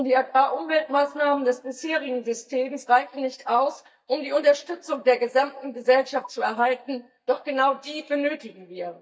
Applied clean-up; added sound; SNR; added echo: neural mask model DeepFilterNet 3.